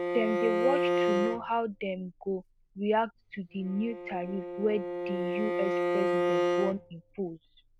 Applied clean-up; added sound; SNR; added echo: none; Bowed string instrument; -1 dB; none.